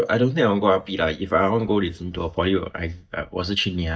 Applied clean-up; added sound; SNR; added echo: neural mask model DeepFilterNet 3.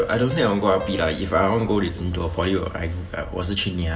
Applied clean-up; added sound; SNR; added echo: none; Piano; 18 dB; reverberation time 1.6 s.